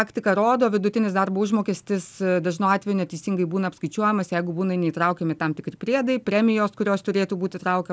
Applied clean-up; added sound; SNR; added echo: none; none; none; none.